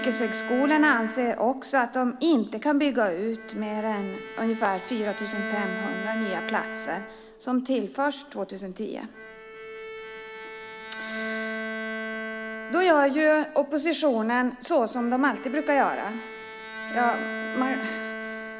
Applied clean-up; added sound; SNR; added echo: none; Bowed string instrument; 9 dB; none.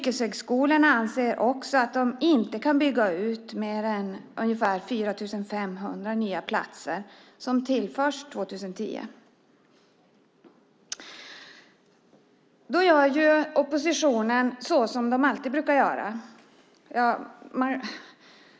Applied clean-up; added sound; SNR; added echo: none; none; none; none.